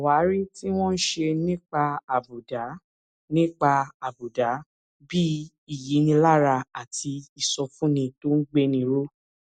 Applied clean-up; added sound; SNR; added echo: none; none; none; none.